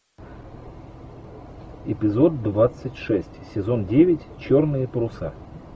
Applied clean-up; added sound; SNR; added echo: none; none; none; none.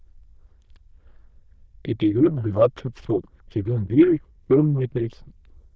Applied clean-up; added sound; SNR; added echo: neural diffusion model UNIVERSE++.